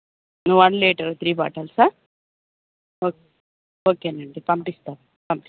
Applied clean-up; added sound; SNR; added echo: none; none; none; none.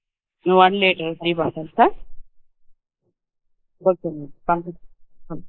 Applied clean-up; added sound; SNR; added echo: neural mask model Resemble Enhance denoiser.